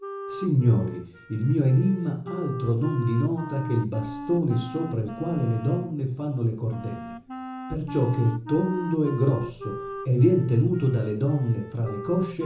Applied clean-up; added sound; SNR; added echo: none; Wind instrument, woodwind instrument; 13 dB; reverberation time 0.6 s.